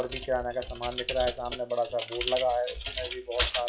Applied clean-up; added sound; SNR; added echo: classical method log-MMSE.